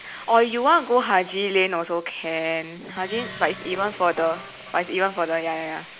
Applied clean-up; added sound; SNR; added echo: none; Plucked string instrument + Tools; 18 dB; none.